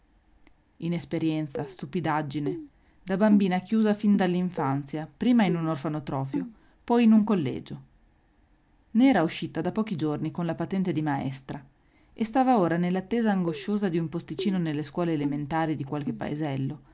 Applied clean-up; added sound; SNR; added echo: none; Keyboard (musical); 12 dB; none.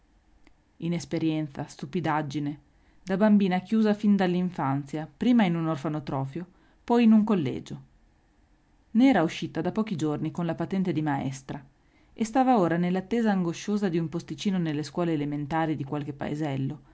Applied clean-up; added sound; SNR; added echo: none; none; none; none.